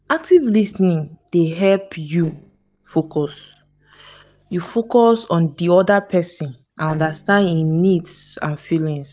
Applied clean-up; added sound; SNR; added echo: neural separator model SepFormer DNS4.